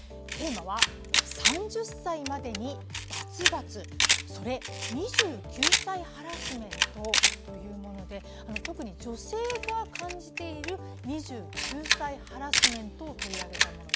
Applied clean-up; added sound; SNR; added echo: none; Camera; -5 dB; none.